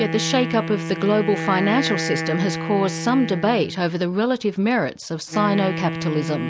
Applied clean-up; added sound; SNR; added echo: none; Wind instrument, woodwind instrument; 7 dB; none.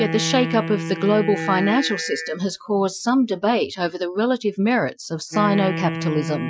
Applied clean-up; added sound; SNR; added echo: classical method Wiener filter.